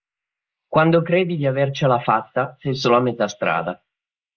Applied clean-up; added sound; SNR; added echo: neural mask model Resemble Enhance denoiser.